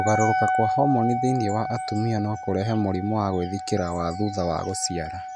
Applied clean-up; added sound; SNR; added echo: none; Wind instrument, woodwind instrument; 3 dB; none.